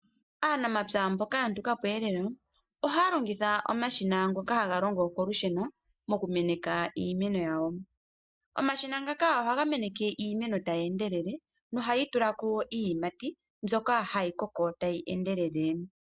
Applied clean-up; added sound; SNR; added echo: neural mask model Resemble Enhance denoiser.